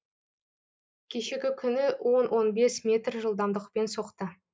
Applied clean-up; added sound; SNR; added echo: neural mask model Resemble Enhance denoiser.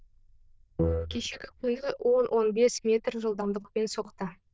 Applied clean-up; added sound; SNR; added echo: neural diffusion model UNIVERSE++.